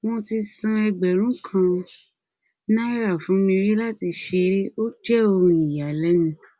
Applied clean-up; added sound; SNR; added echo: none; none; none; none.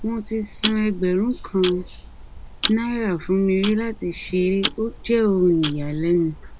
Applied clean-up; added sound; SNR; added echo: none; Tick-tock; 10 dB; none.